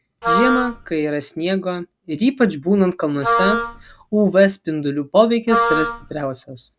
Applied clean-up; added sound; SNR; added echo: none; Wind instrument, woodwind instrument; 2 dB; none.